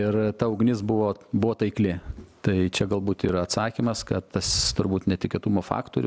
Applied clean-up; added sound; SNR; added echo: none; none; none; none.